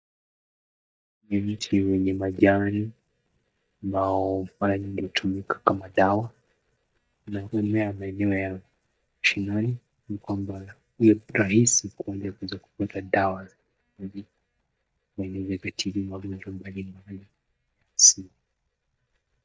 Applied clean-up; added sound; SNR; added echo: neural mask model DeepFilterNet 3.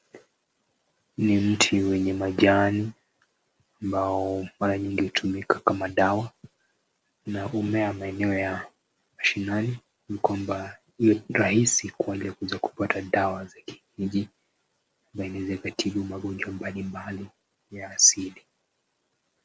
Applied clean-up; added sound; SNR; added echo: none; none; none; none.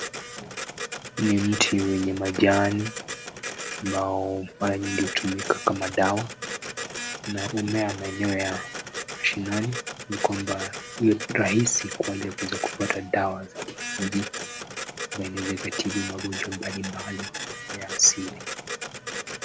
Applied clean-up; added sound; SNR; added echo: none; Printer; 8 dB; none.